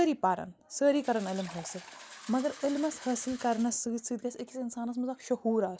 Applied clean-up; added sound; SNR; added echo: none; Fill (with liquid); 18 dB; none.